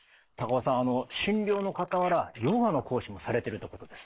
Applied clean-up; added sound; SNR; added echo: neural mask model Resemble Enhance denoiser.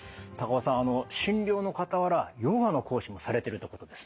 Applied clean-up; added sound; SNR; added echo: none; none; none; none.